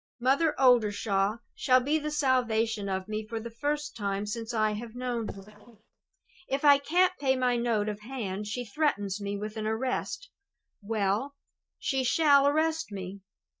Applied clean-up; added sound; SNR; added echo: neural mask model DeepFilterNet 3.